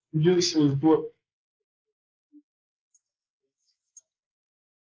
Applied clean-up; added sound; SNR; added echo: neural mask model Resemble Enhance denoiser.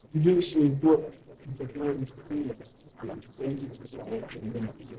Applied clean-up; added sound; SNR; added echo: neural separator model SepFormer DNS4.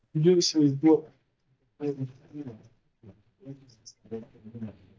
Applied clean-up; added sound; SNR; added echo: neural mask model DeepFilterNet 3.